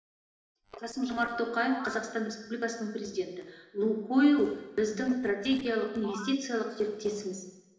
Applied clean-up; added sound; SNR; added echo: neural separator model SepFormer DNS4.